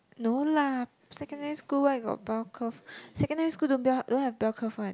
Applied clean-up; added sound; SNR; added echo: none; none; none; none.